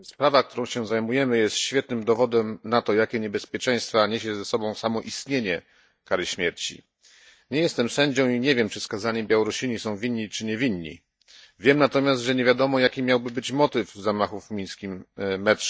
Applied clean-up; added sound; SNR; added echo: neural mask model DeepFilterNet 3.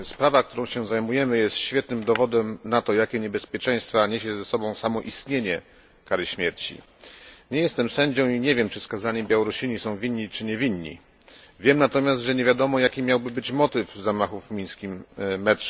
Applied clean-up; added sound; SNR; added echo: none; Shatter; 14 dB; none.